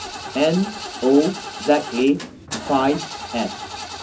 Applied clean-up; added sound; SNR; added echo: none; Engine starting / Car; 10 dB; reverberation time 0.4 s.